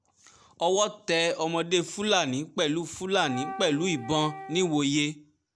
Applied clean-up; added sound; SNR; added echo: none; Wind instrument, woodwind instrument; 14 dB; none.